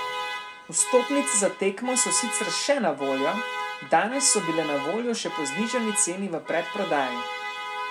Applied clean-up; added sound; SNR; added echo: none; Alarm; 6 dB; none.